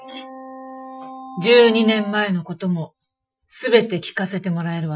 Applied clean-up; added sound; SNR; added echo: classical method Wiener filter.